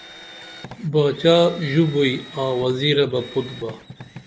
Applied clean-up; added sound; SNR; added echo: none; Drill; 19 dB; none.